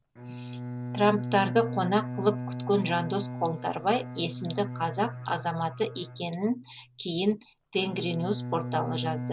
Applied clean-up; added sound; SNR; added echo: none; Bowed string instrument; 8 dB; none.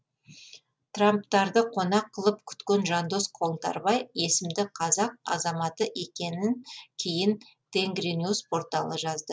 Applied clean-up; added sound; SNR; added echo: none; none; none; none.